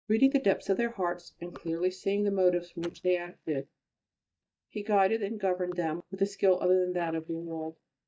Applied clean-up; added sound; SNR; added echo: neural mask model DeepFilterNet 3.